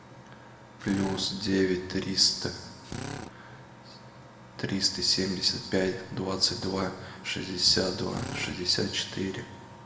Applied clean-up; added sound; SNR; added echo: none; Drill; 9 dB; reverberation time 1.3 s.